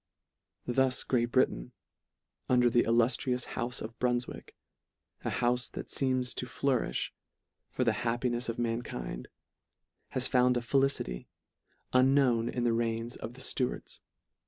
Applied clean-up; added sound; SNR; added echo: none; none; none; none.